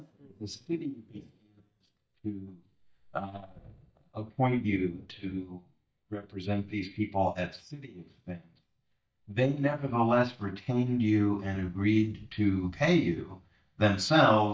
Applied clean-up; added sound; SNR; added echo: neural mask model DeepFilterNet 3.